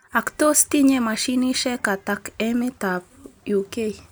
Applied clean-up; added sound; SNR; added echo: none; none; none; none.